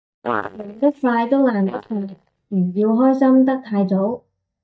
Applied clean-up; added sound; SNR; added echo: neural mask model DeepFilterNet 3.